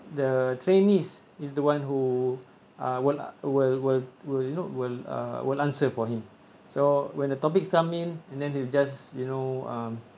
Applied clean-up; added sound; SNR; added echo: none; none; none; none.